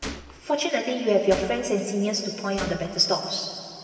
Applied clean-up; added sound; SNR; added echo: none; Gunshot, gunfire; 15 dB; reverberation time 2.7 s.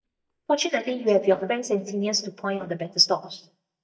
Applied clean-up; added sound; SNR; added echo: neural mask model DeepFilterNet 3.